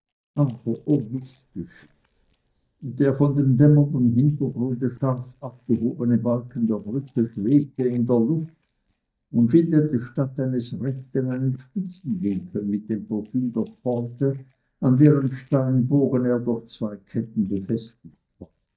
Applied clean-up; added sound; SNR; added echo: neural mask model DeepFilterNet 3.